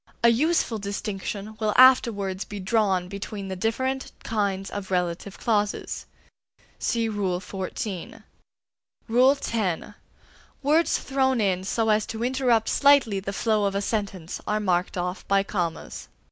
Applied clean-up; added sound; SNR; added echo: none; none; none; none.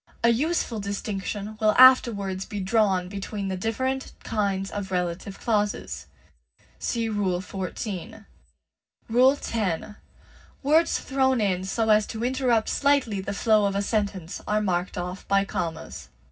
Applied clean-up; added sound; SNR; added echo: none; none; none; reverberation time 0.4 s.